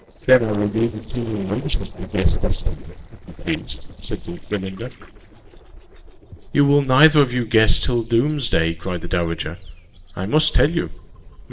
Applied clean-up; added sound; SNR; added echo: neural separator model SepFormer DNS4.